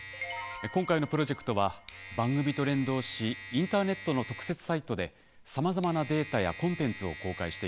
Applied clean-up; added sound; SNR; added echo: none; Domestic sounds, home sounds; 14 dB; none.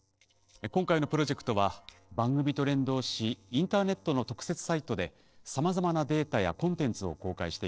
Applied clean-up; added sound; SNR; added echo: neural separator model SepFormer DNS4.